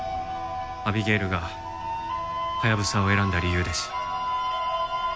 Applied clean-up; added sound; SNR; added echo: none; none; none; none.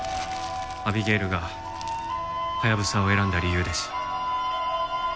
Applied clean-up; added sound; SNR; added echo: none; Trumpet + Crumpling, crinkling; 19 dB; none.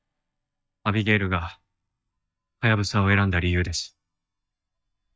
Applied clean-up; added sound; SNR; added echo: neural mask model DeepFilterNet 3.